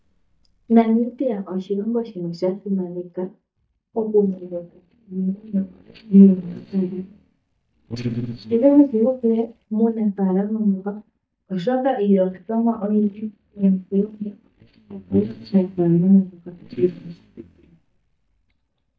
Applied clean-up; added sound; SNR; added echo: neural mask model DeepFilterNet 3.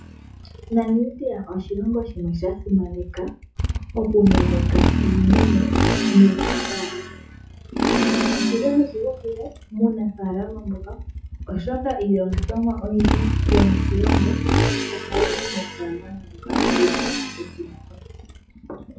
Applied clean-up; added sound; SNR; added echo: classical method WPE with log-MMSE.